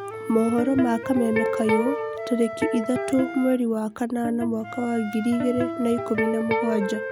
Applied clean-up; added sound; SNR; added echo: none; Electric guitar + Wind instrument, woodwind instrument; 5 dB; none.